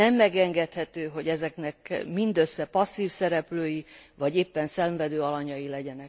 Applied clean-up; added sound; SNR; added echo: none; none; none; none.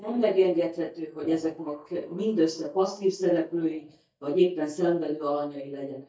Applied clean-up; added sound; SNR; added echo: neural mask model DeepFilterNet 3.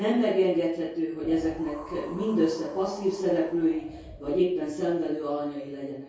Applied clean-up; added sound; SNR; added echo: none; Wind; 18 dB; reverberation time 0.6 s.